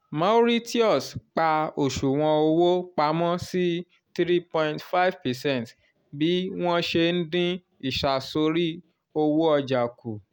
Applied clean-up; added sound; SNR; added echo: none; none; none; none.